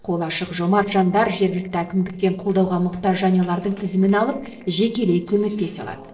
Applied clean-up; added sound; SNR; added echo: neural separator model SepFormer DNS4.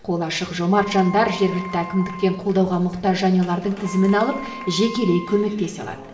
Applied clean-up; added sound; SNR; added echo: none; Wind instrument, woodwind instrument; 16 dB; reverberation time 0.8 s.